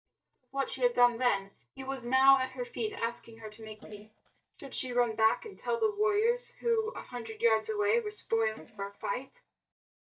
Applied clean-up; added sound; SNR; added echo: neural mask model DeepFilterNet 3.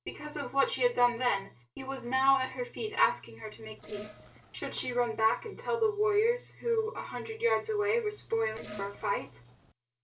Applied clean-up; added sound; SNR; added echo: neural separator model SepFormer DNS4.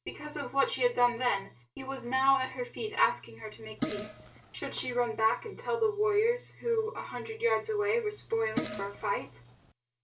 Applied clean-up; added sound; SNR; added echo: none; Fart; 10 dB; reverberation time 0.2 s.